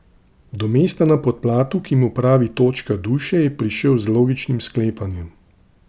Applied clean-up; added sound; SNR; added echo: none; none; none; none.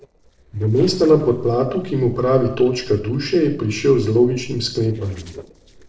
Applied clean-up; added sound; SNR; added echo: neural separator model SepFormer DNS4.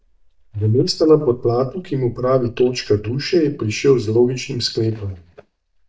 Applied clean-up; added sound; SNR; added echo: neural mask model DeepFilterNet 3.